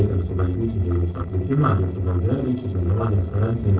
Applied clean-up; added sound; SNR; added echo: neural separator model SepFormer DNS4.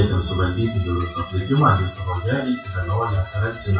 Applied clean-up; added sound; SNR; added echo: classical method WPE with log-MMSE.